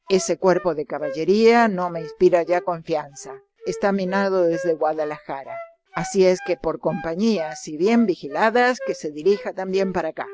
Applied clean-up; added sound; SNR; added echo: none; Wind instrument, woodwind instrument; 17 dB; none.